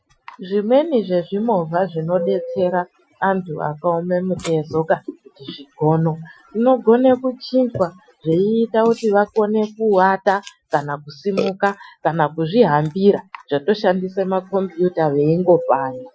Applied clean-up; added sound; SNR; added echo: classical method Wiener filter.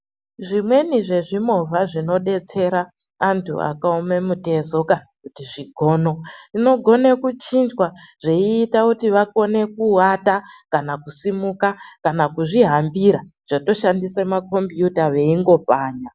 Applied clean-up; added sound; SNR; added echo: none; none; none; none.